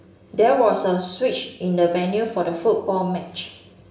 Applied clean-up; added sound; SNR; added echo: none; none; none; reverberation time 0.7 s.